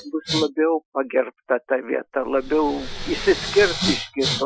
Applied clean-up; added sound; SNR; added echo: classical method Wiener filter.